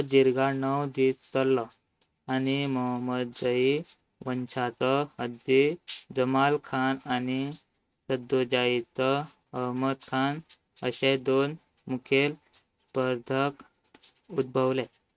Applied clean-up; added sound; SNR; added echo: neural mask model RNNoise.